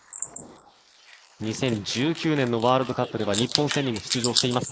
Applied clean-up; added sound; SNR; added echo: neural mask model Resemble Enhance denoiser.